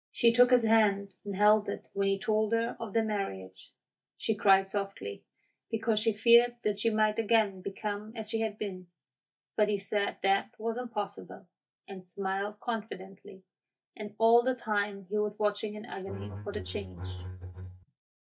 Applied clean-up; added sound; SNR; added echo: neural mask model DeepFilterNet 3.